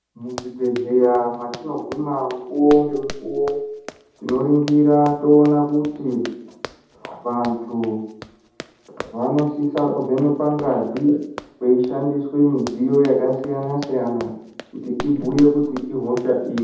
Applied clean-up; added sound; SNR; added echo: none; Run; 18 dB; reverberation time 0.8 s.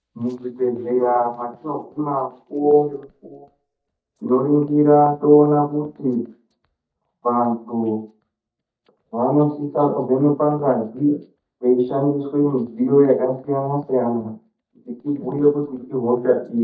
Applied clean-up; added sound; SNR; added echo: neural mask model DeepFilterNet 3.